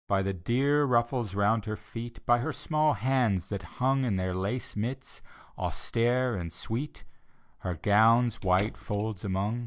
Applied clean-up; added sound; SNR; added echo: neural mask model DeepFilterNet 3.